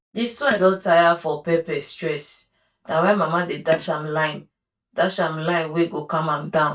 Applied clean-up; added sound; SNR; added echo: neural mask model DeepFilterNet 3.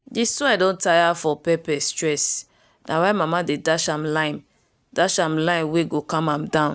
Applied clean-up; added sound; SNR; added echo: none; none; none; none.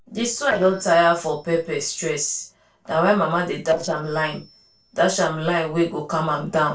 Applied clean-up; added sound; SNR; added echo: neural separator model SepFormer DNS4.